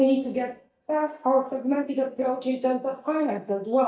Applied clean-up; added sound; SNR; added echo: neural mask model DeepFilterNet 3.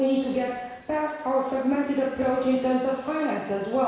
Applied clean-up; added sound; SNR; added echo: none; Animal; 19 dB; reverberation time 1.1 s.